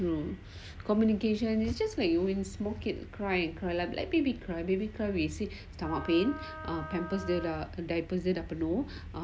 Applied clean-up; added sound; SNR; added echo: none; Wind instrument, woodwind instrument; 13 dB; none.